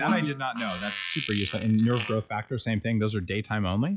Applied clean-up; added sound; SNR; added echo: classical method log-MMSE.